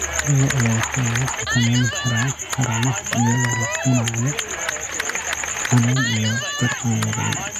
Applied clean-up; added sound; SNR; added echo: none; Cheering / Clapping; 6 dB; none.